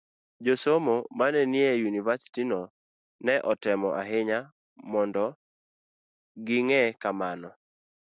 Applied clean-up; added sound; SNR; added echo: none; none; none; none.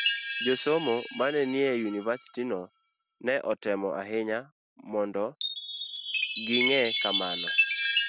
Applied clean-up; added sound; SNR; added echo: none; Chime; 0 dB; none.